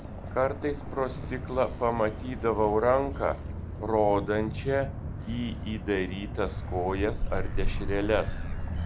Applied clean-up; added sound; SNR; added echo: none; Motor vehicle (road); 4 dB; none.